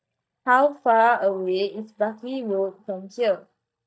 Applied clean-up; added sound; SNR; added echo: neural mask model DeepFilterNet 3.